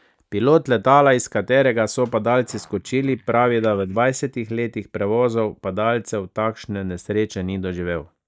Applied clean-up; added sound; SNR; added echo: neural mask model DeepFilterNet 3.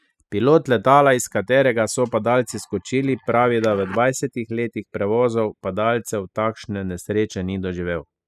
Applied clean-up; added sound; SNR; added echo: classical method spectral subtraction.